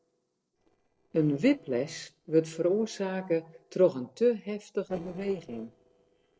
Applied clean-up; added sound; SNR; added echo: neural separator model SepFormer DNS4.